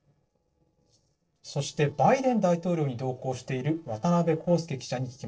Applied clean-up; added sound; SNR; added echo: neural separator model SepFormer DNS4.